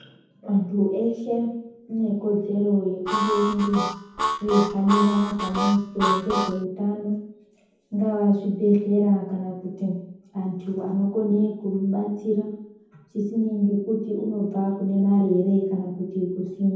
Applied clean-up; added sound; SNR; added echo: none; Harmonica; 3 dB; reverberation time 0.9 s.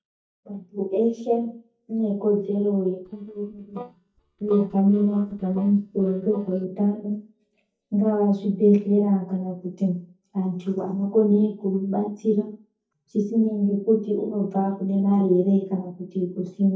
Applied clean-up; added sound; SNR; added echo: neural mask model DeepFilterNet 3.